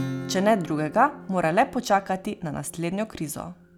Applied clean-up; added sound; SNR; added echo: none; Acoustic guitar / Strum; 13 dB; none.